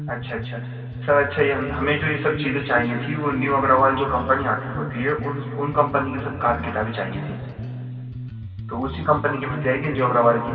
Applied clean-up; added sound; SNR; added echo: none; Bass guitar; 9 dB; reverberation time 2.6 s.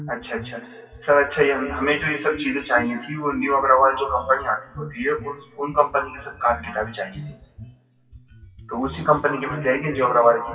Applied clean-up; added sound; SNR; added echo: classical method WPE with log-MMSE.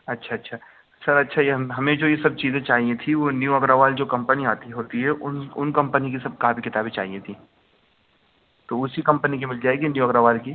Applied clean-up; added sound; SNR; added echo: none; none; none; none.